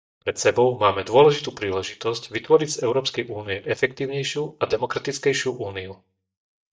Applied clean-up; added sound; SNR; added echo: neural mask model DeepFilterNet 3.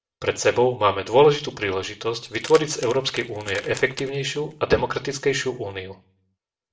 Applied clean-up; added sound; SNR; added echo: none; Keys jangling; 17 dB; reverberation time 0.3 s.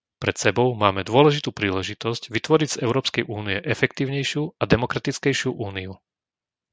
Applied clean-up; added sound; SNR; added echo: none; none; none; none.